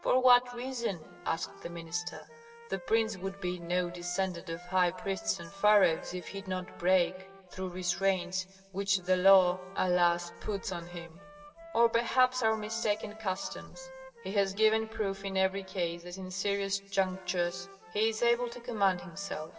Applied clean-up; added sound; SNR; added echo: none; Wind instrument, woodwind instrument; 20 dB; reverberation time 2.9 s.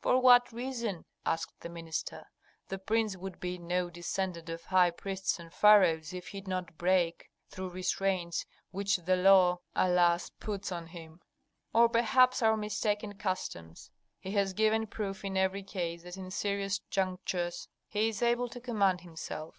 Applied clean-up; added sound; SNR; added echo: none; none; none; none.